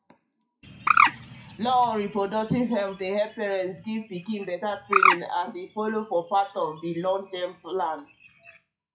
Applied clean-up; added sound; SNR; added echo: classical method WPE with log-MMSE.